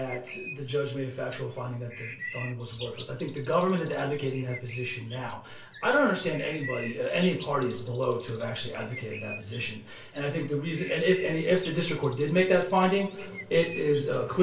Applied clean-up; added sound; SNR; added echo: none; Bird; 15 dB; reverberation time 0.2 s.